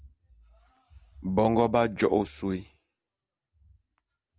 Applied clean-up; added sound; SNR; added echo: none; none; none; none.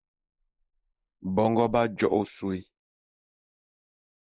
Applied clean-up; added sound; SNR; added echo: neural mask model Resemble Enhance denoiser.